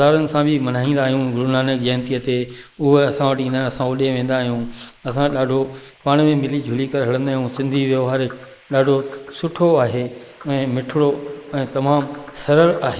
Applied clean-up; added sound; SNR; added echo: neural mask model Resemble Enhance denoiser.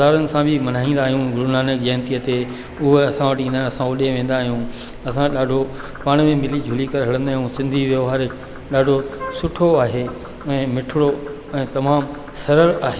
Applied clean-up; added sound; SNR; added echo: none; Wind instrument, woodwind instrument + Frog; 17 dB; none.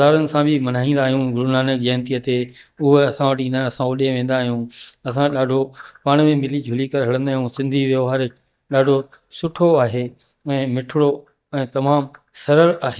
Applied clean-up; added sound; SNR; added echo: neural mask model DeepFilterNet 3.